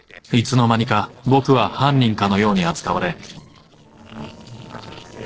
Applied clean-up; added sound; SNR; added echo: neural separator model SepFormer DNS4.